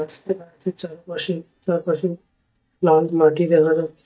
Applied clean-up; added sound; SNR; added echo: neural mask model DeepFilterNet 3.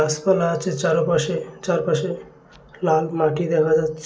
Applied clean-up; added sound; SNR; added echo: none; none; none; none.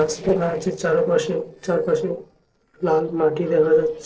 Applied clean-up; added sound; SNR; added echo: neural separator model SepFormer DNS4.